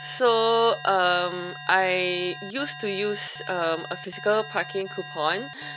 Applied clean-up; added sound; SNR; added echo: none; Alarm; 14 dB; none.